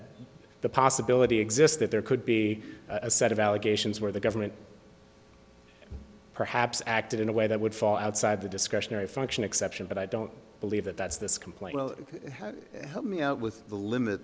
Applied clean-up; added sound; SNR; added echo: none; none; none; none.